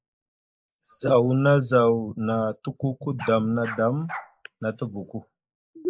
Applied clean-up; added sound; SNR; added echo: neural mask model Resemble Enhance denoiser.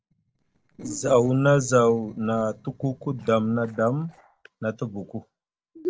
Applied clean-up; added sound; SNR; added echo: neural separator model SepFormer DNS4.